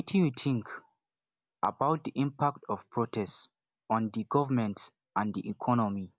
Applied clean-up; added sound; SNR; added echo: none; none; none; none.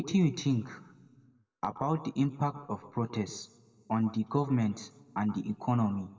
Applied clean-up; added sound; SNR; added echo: none; none; none; reverberation time 0.9 s.